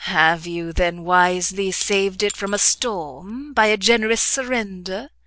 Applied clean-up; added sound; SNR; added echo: neural separator model SepFormer DNS4.